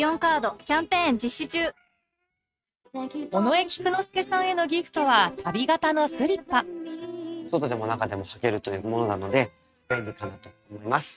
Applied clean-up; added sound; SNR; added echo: neural mask model RNNoise.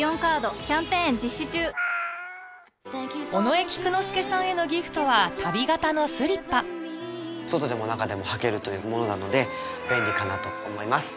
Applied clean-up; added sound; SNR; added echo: none; Meow; 6 dB; none.